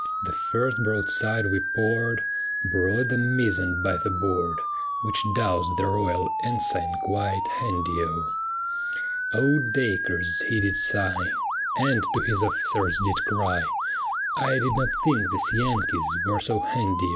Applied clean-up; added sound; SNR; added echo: none; Motor vehicle (road) / Siren; 0 dB; none.